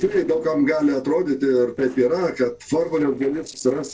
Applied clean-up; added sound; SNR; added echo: neural separator model SepFormer DNS4.